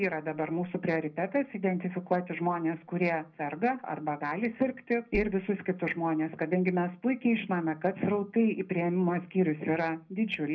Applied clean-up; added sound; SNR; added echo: none; Bass drum; 13 dB; reverberation time 0.4 s.